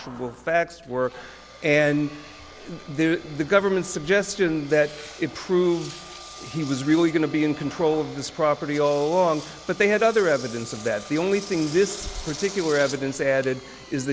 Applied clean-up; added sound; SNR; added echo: none; Engine; 17 dB; none.